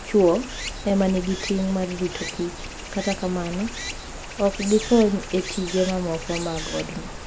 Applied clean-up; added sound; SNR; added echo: none; Stream; 9 dB; none.